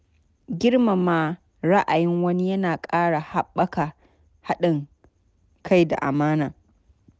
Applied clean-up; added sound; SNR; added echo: none; none; none; none.